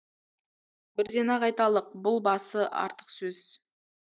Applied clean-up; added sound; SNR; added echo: neural mask model DeepFilterNet 3.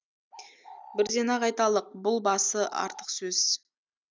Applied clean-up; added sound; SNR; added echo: none; Bird; 19 dB; none.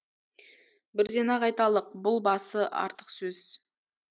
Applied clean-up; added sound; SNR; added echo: none; none; none; none.